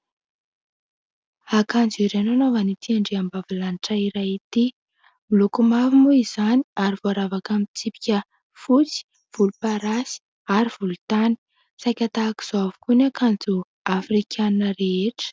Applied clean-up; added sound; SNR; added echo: none; none; none; none.